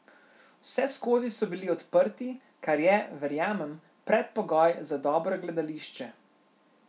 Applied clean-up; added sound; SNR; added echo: none; none; none; none.